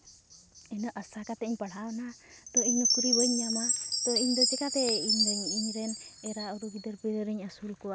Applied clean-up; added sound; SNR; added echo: none; Chime; -2 dB; none.